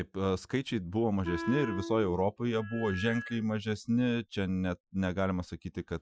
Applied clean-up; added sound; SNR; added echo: classical method Wiener filter.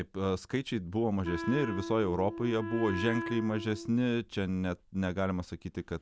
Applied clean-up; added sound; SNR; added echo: none; Wind instrument, woodwind instrument; 7 dB; none.